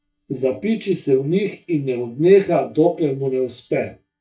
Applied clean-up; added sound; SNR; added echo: neural mask model DeepFilterNet 3.